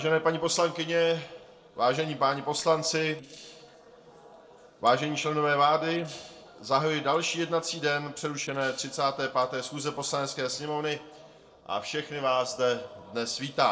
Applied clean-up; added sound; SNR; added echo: neural separator model SepFormer DNS4.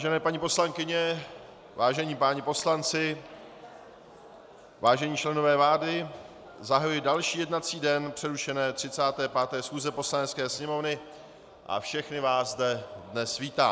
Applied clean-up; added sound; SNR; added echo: none; none; none; none.